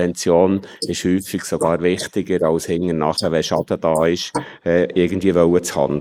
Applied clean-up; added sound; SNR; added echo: neural mask model Resemble Enhance denoiser.